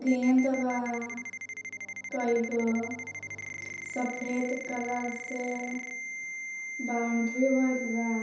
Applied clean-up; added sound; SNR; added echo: none; Ringtone; 8 dB; reverberation time 0.7 s.